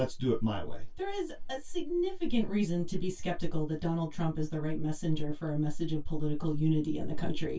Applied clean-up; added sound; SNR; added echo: none; none; none; reverberation time 0.1 s.